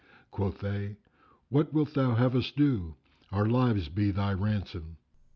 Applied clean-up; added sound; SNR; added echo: none; none; none; none.